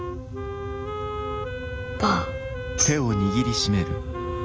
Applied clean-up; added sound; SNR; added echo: none; Tambourine + Wind instrument, woodwind instrument; 5 dB; none.